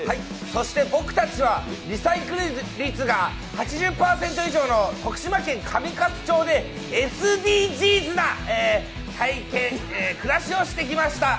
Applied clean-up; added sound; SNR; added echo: none; none; none; none.